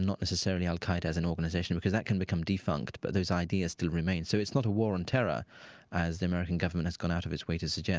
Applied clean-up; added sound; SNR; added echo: none; none; none; none.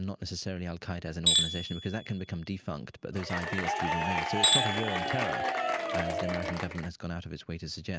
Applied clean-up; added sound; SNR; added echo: none; Tools + Applause / Crowd / Cheering; -5 dB; none.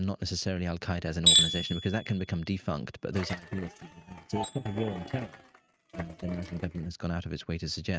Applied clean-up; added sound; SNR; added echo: neural mask model RNNoise.